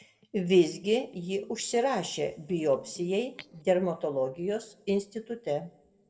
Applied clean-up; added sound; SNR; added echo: neural separator model SepFormer DNS4.